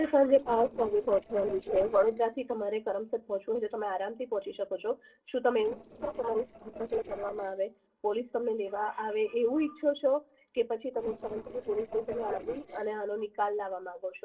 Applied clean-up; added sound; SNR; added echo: neural separator model SepFormer DNS4.